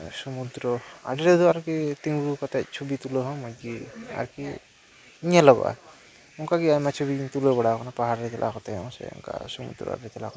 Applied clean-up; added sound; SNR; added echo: neural mask model Resemble Enhance denoiser.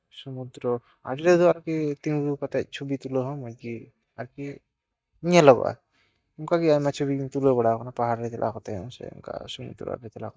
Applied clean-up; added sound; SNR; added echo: neural mask model DeepFilterNet 3.